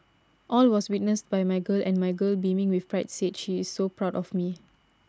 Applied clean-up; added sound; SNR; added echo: none; none; none; none.